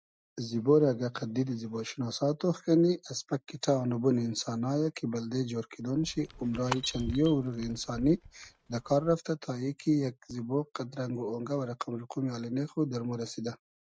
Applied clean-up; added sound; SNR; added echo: neural mask model RNNoise.